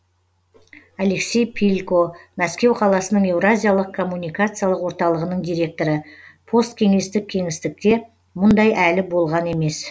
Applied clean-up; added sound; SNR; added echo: none; none; none; none.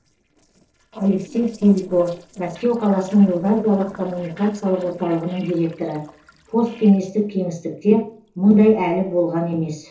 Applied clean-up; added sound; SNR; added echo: neural separator model SepFormer DNS4.